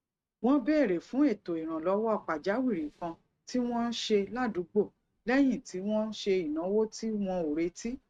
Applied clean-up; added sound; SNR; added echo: neural mask model RNNoise.